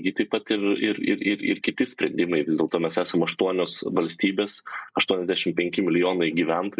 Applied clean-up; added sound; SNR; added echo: neural mask model Resemble Enhance denoiser.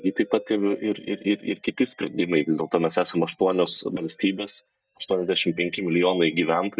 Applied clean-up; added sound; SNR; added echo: neural mask model DeepFilterNet 3.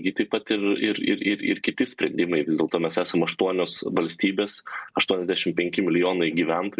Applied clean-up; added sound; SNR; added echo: none; none; none; none.